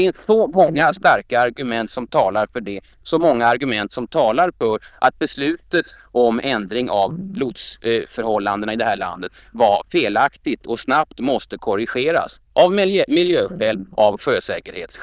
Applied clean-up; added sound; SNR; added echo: neural diffusion model UNIVERSE++.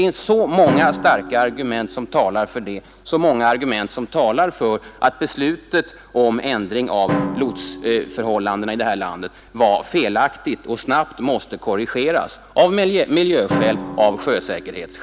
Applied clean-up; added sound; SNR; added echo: none; Drum; 12 dB; none.